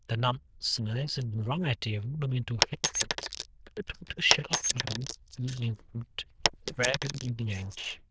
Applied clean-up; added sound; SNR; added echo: neural diffusion model UNIVERSE++.